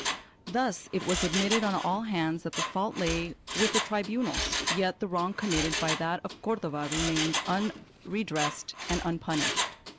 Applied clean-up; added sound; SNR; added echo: none; Mechanisms; 4 dB; none.